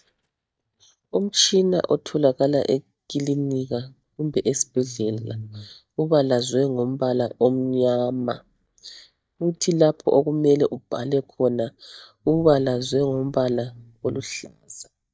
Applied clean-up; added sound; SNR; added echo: neural mask model DeepFilterNet 3.